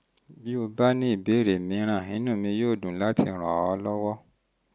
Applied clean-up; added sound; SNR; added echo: none; none; none; none.